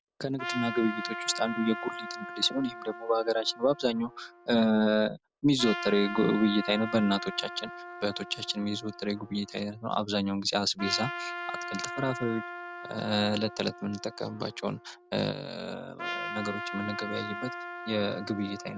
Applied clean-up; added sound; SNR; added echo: none; Trumpet; 10 dB; none.